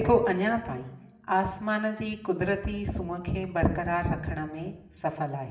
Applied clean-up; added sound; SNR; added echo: none; none; none; reverberation time 1.3 s.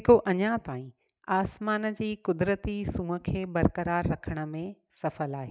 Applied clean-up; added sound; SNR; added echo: none; none; none; none.